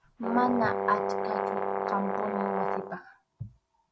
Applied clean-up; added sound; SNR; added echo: none; Brass instrument; -2 dB; none.